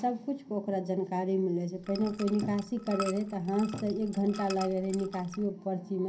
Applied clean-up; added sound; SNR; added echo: none; Liquid; 14 dB; reverberation time 0.3 s.